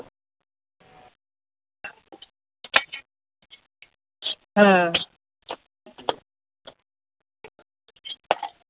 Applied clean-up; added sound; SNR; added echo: none; none; none; none.